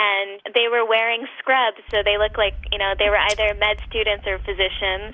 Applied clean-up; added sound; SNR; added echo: none; Scissors; 12 dB; none.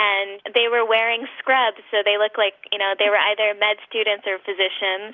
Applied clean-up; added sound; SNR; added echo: none; none; none; none.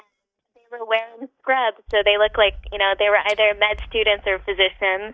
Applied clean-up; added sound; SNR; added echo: neural mask model DeepFilterNet 3.